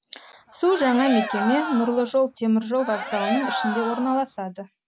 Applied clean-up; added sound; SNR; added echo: none; Cheering; 7 dB; none.